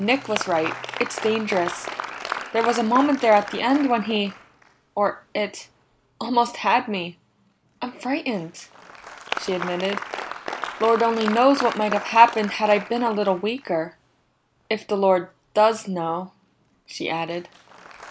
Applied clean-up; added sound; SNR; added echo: none; Applause; 12 dB; none.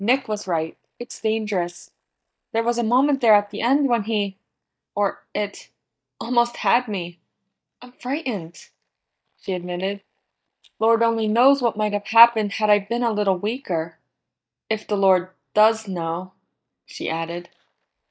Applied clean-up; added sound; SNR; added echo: neural mask model DeepFilterNet 3.